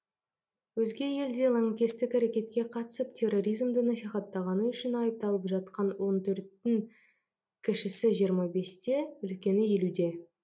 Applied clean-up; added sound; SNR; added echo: none; none; none; none.